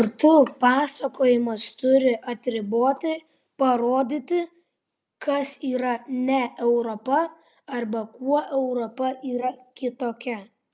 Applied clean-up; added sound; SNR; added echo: none; none; none; none.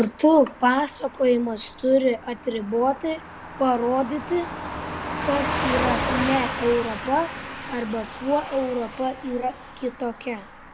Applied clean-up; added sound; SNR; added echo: none; Car passing by / Truck; 8 dB; none.